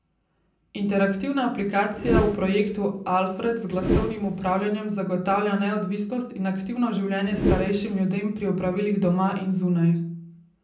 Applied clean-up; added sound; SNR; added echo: none; Whoosh, swoosh, swish; 4 dB; reverberation time 0.6 s.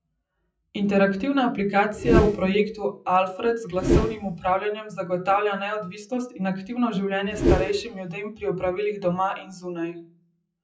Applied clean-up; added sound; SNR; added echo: classical method WPE with log-MMSE.